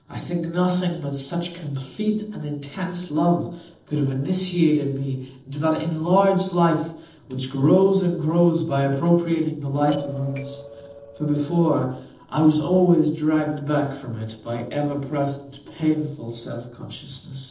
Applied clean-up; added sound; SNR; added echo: neural separator model SepFormer DNS4.